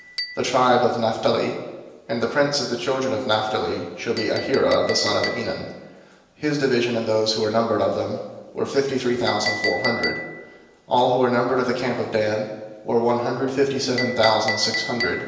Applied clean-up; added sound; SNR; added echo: none; Chink, clink; 12 dB; reverberation time 1.0 s.